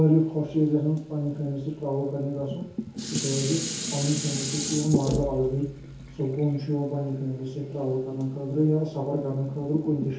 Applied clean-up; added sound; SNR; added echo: none; Dishes, pots, and pans; 9 dB; reverberation time 0.6 s.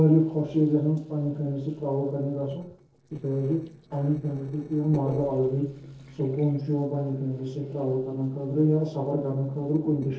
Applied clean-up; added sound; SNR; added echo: neural separator model SepFormer DNS4.